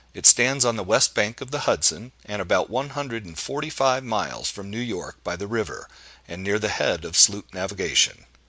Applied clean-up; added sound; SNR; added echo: none; none; none; none.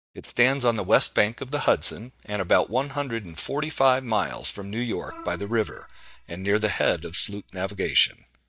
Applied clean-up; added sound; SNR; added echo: neural mask model DeepFilterNet 3.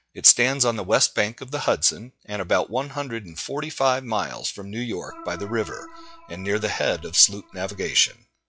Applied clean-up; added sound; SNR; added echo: classical method log-MMSE.